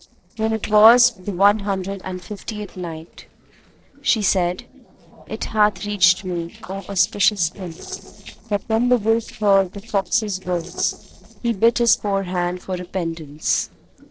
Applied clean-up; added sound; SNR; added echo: neural separator model SepFormer DNS4.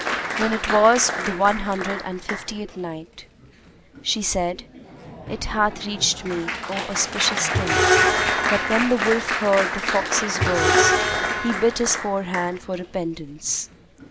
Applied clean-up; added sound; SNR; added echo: none; Applause + Screech; 1 dB; none.